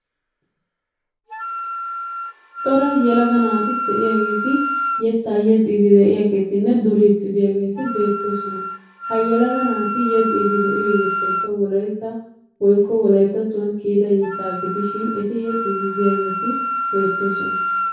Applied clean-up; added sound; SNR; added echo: none; Wind instrument, woodwind instrument; 7 dB; reverberation time 0.5 s.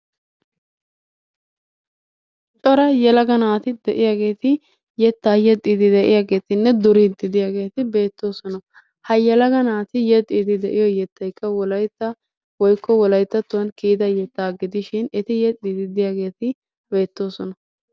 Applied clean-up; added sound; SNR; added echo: none; none; none; none.